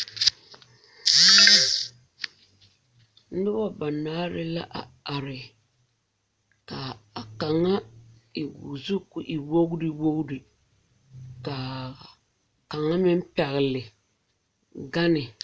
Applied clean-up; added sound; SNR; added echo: none; none; none; none.